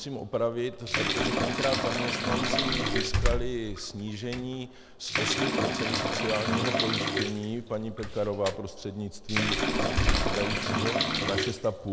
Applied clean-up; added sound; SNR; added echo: none; Slam + Bathtub (filling or washing) / Liquid; -4 dB; none.